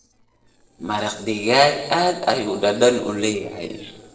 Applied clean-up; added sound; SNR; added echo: neural separator model SepFormer DNS4.